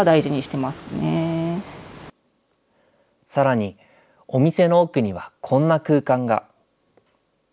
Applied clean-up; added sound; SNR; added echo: none; none; none; none.